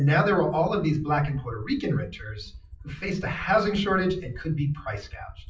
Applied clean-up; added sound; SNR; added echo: classical method WPE with log-MMSE.